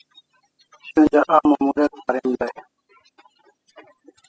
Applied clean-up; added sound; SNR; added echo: classical method spectral subtraction.